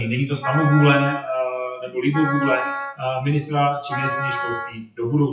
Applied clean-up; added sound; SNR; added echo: classical method WPE with log-MMSE.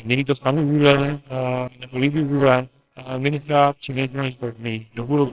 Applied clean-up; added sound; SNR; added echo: neural separator model SepFormer WHAMR!.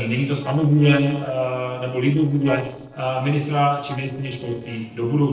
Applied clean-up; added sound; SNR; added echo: neural separator model SepFormer DNS4.